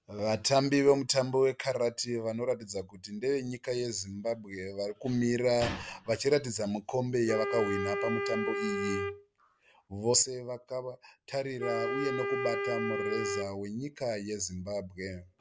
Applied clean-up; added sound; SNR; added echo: none; Wind instrument, woodwind instrument; 3 dB; none.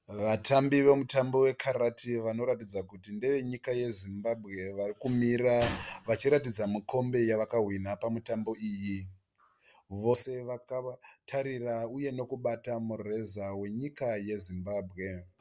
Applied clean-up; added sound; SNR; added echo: none; none; none; none.